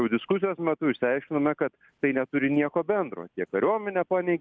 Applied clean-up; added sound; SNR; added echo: none; none; none; none.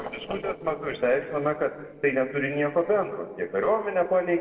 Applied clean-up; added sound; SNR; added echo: neural separator model SepFormer DNS4.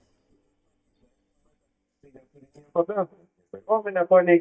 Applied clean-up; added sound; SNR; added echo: neural mask model DeepFilterNet 3.